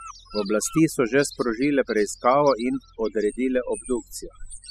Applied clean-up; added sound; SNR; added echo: classical method spectral subtraction.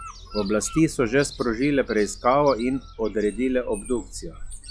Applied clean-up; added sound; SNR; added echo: classical method log-MMSE.